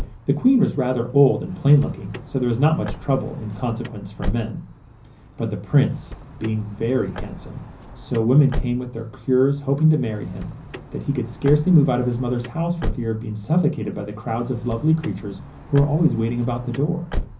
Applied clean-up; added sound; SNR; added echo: none; Car; 12 dB; reverberation time 0.5 s.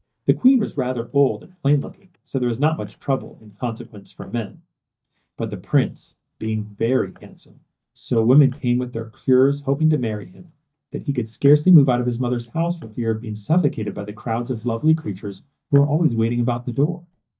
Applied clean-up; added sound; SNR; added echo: neural mask model DeepFilterNet 3.